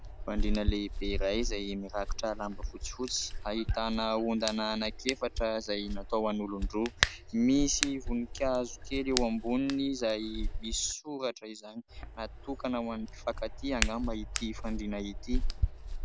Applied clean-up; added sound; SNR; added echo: none; Hands; 2 dB; none.